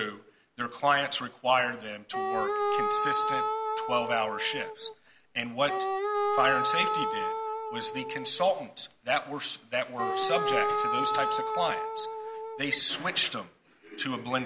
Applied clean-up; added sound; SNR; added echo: none; Wind instrument, woodwind instrument; 0 dB; none.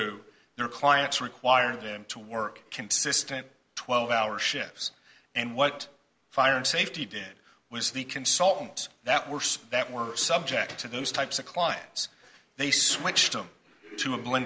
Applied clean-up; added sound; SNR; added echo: none; none; none; none.